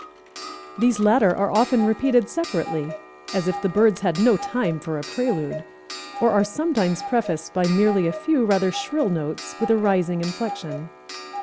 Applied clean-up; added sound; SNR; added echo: none; Clock; 13 dB; none.